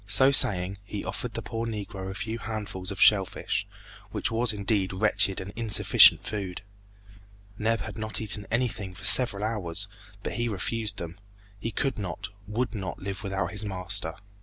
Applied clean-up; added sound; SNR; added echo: none; none; none; none.